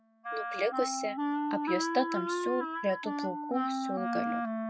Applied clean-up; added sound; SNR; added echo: classical method spectral subtraction.